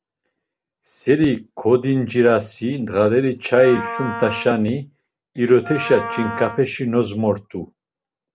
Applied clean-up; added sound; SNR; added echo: none; Wind instrument, woodwind instrument; 10 dB; none.